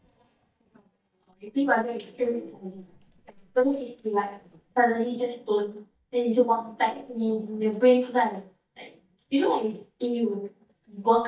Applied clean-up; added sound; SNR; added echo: neural mask model DeepFilterNet 3.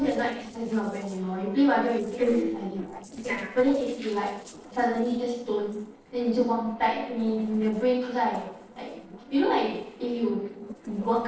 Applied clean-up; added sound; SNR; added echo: neural separator model SepFormer DNS4.